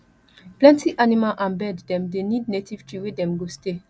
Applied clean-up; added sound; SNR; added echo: none; none; none; none.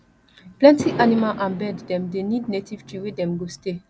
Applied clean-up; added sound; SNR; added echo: none; Fireworks; 11 dB; none.